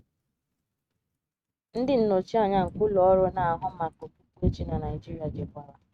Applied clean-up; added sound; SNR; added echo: neural mask model RNNoise.